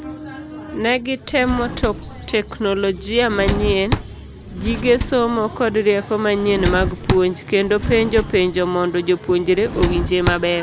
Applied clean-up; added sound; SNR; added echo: none; Drawer open or close; 7 dB; none.